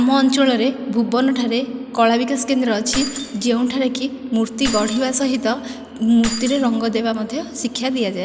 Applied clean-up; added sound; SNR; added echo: none; Keys jangling; 12 dB; none.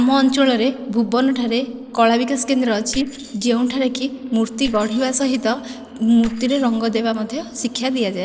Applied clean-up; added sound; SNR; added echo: neural separator model SepFormer DNS4.